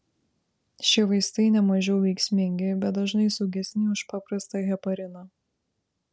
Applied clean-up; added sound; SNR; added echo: none; none; none; none.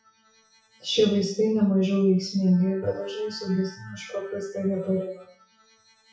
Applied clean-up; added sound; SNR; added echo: classical method WPE with log-MMSE.